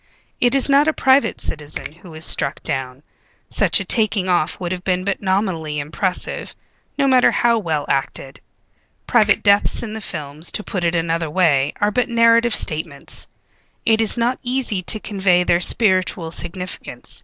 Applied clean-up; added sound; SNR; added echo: neural separator model SepFormer DNS4.